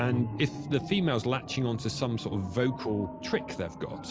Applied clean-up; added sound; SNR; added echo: none; none; none; none.